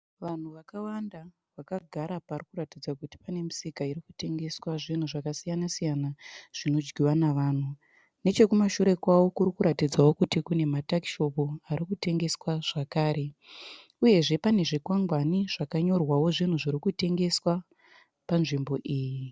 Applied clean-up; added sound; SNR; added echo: none; none; none; none.